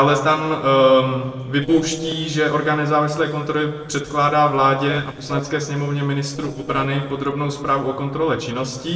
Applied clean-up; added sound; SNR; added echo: neural separator model SepFormer DNS4.